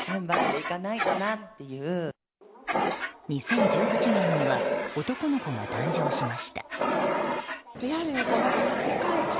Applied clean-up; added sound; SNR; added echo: none; Fire; -3 dB; none.